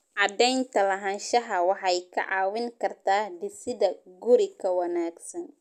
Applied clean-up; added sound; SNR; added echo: none; none; none; none.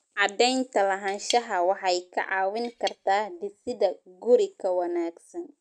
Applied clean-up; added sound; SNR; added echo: neural mask model RNNoise.